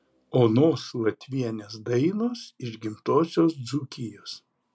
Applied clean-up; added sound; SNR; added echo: none; none; none; none.